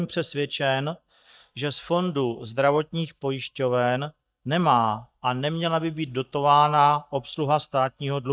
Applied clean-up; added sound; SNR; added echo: neural mask model DeepFilterNet 3.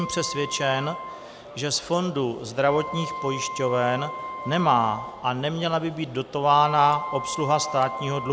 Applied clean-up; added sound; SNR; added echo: none; Wind instrument, woodwind instrument; 11 dB; none.